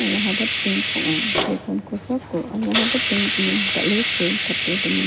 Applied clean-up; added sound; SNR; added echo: none; Hiss; -1 dB; none.